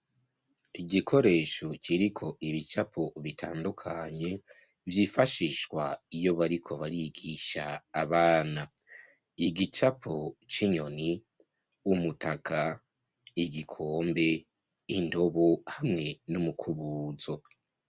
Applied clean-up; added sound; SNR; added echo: none; none; none; none.